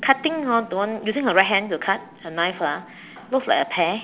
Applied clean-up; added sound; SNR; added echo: none; none; none; none.